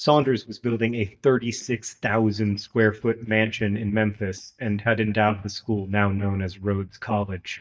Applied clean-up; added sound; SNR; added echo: neural mask model DeepFilterNet 3.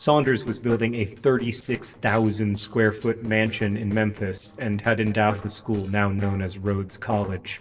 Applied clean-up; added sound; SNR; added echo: neural separator model SepFormer DNS4.